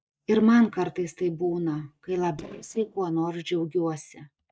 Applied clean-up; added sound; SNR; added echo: neural mask model DeepFilterNet 3.